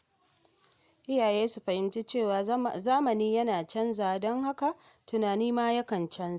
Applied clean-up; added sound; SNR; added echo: none; none; none; none.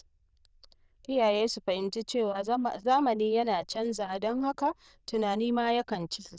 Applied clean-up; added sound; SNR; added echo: neural diffusion model UNIVERSE++.